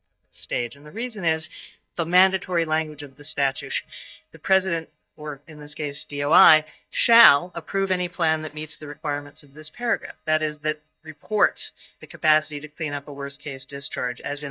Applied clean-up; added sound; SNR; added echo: neural mask model DeepFilterNet 3.